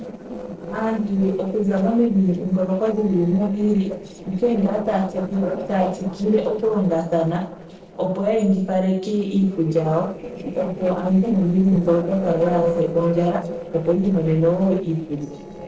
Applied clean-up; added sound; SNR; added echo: neural separator model SepFormer DNS4.